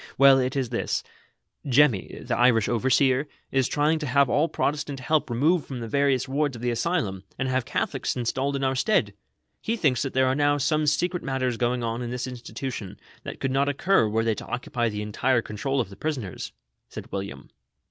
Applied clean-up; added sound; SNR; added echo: none; none; none; none.